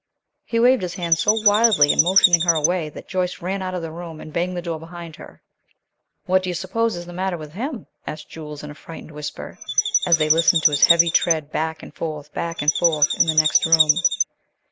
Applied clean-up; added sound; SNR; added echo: none; Chirp, tweet; -5 dB; none.